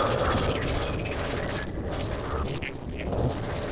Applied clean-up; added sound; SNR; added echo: neural separator model SepFormer DNS4.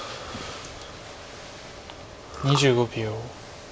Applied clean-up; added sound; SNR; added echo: none; none; none; none.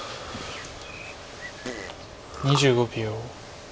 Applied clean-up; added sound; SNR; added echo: none; Fart + Bird; 15 dB; none.